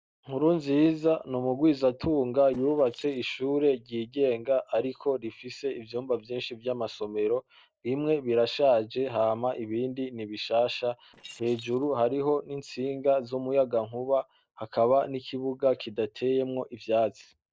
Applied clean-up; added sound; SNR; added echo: neural separator model SepFormer DNS4.